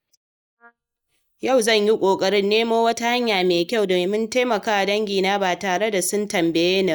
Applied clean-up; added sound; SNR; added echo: neural mask model DeepFilterNet 3.